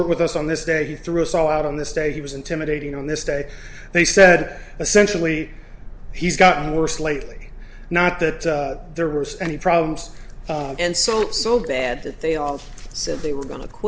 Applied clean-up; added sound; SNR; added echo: none; none; none; none.